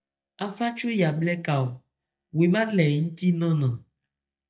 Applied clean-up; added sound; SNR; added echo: neural mask model DeepFilterNet 3.